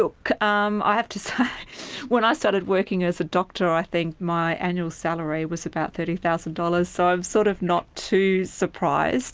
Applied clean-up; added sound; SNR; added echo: none; none; none; none.